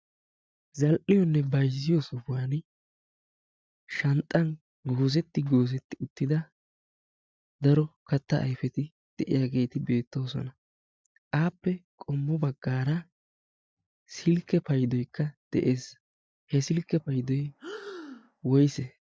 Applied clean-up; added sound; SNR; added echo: neural mask model DeepFilterNet 3.